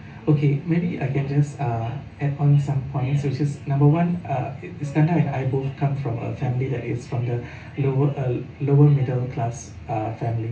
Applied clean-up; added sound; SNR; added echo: none; none; none; reverberation time 0.3 s.